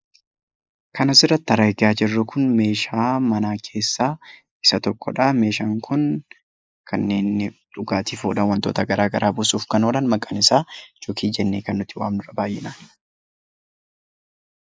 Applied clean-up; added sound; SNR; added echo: neural mask model Resemble Enhance denoiser.